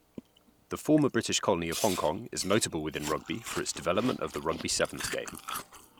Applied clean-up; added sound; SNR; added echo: none; Chewing, mastication; 12 dB; none.